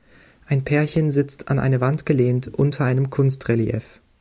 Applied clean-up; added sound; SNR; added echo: none; none; none; none.